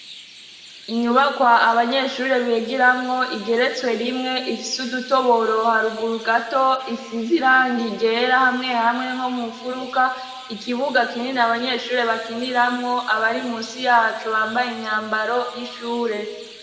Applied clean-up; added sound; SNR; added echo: none; Chirp, tweet; 20 dB; reverberation time 1.2 s.